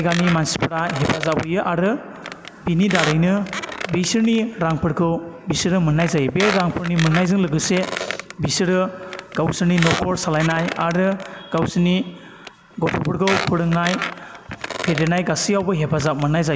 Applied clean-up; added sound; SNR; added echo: none; Squeak; 10 dB; none.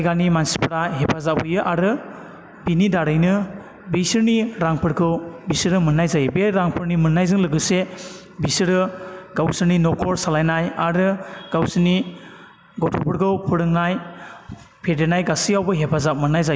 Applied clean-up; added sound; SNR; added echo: none; none; none; none.